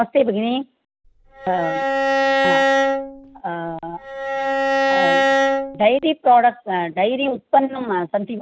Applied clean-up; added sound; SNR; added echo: none; Bowed string instrument; -2 dB; none.